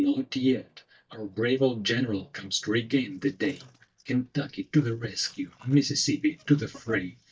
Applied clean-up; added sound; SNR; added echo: neural mask model DeepFilterNet 3.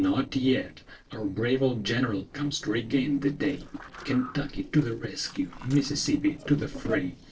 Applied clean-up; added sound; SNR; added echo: neural separator model SepFormer DNS4.